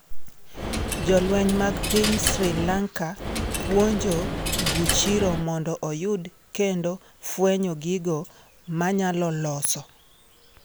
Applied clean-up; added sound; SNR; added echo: none; Coin (dropping); 1 dB; none.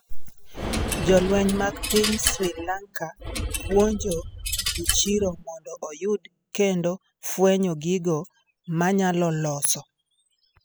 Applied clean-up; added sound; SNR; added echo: classical method spectral subtraction.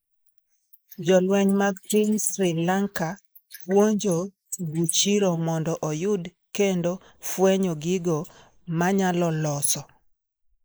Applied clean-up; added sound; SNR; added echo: neural mask model Resemble Enhance denoiser.